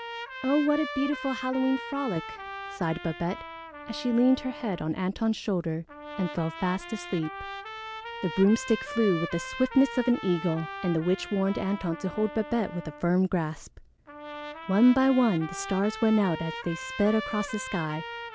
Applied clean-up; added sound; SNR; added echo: none; Trumpet; 12 dB; none.